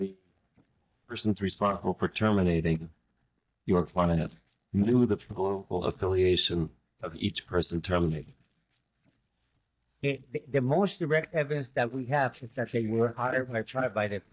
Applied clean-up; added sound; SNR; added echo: neural mask model DeepFilterNet 3.